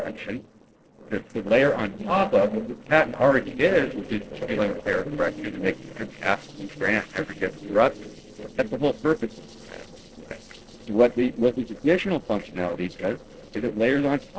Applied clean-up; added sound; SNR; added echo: neural separator model SepFormer DNS4.